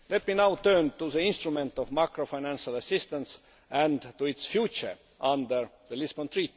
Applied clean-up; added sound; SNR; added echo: none; none; none; none.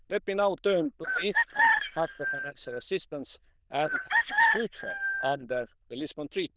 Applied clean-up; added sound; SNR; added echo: neural diffusion model UNIVERSE++.